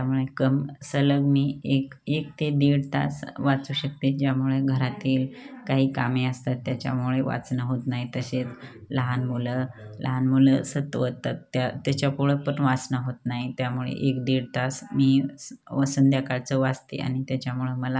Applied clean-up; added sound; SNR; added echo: none; none; none; none.